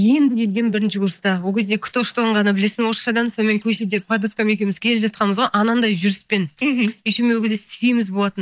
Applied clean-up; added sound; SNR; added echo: neural mask model DeepFilterNet 3.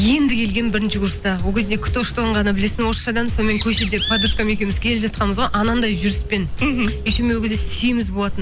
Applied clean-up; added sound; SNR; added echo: none; Bird; 8 dB; none.